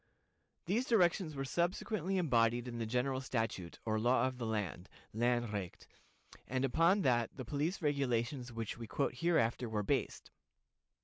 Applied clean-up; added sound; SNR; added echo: none; none; none; none.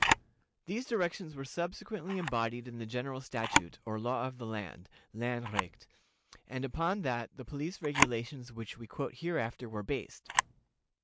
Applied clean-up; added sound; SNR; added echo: none; Camera; 2 dB; none.